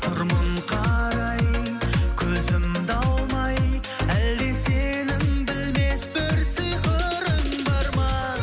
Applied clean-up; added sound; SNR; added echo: none; none; none; none.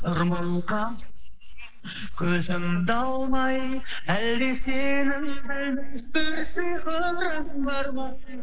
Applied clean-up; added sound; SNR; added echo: neural mask model Resemble Enhance denoiser.